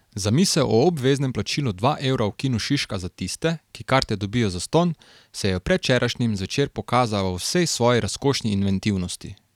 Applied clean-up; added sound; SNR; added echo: none; none; none; none.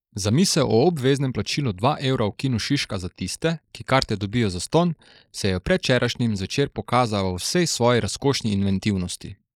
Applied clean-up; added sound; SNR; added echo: neural mask model Resemble Enhance denoiser.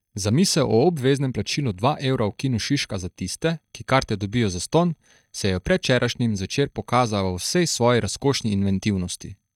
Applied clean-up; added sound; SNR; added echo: neural mask model DeepFilterNet 3.